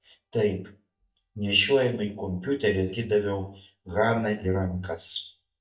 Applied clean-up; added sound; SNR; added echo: neural mask model DeepFilterNet 3.